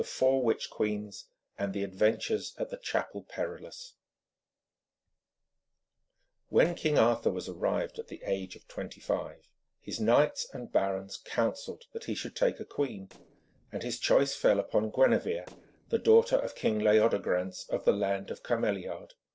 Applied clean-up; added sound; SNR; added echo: neural separator model SepFormer DNS4.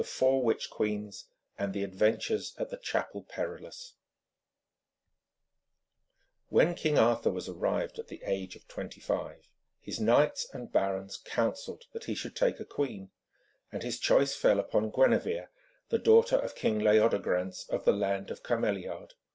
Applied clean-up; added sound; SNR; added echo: none; none; none; none.